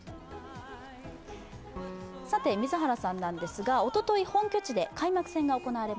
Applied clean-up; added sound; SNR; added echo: none; Piano; 19 dB; none.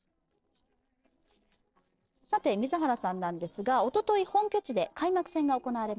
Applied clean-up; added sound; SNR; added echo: neural separator model SepFormer DNS4.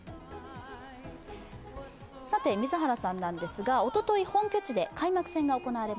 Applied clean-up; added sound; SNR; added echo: none; none; none; none.